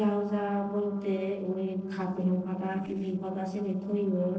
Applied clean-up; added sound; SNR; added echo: neural separator model SepFormer DNS4.